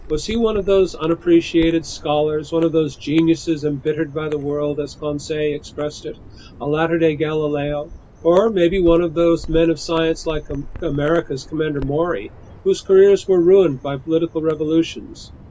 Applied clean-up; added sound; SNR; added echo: none; Bird vocalization, bird call, bird song; 17 dB; none.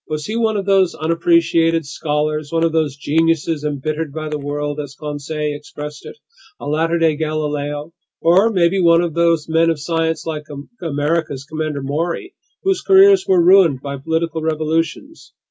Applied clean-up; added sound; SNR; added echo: none; none; none; none.